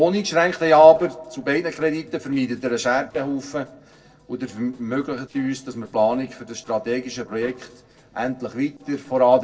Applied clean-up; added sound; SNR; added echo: neural separator model SepFormer DNS4.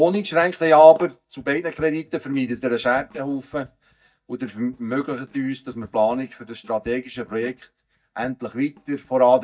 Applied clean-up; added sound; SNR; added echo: neural mask model DeepFilterNet 3.